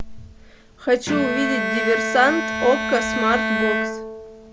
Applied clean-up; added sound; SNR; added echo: none; Bowed string instrument; 2 dB; none.